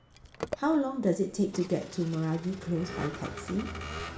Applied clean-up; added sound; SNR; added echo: none; Vehicle; 10 dB; reverberation time 0.9 s.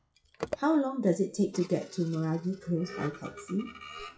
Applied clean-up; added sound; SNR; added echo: classical method WPE with log-MMSE.